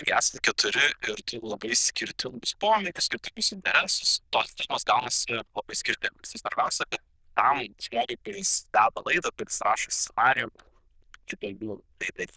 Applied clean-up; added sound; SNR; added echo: neural diffusion model UNIVERSE++.